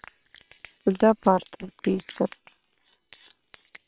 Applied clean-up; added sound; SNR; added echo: neural separator model SepFormer WHAM!.